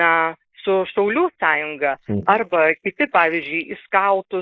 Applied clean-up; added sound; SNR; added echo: neural mask model Resemble Enhance denoiser.